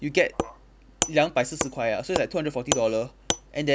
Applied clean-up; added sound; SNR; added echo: none; Wood; 6 dB; none.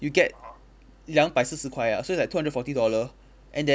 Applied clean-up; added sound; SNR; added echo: none; none; none; none.